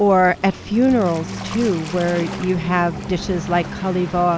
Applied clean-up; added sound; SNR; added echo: none; Waves, surf; 11 dB; none.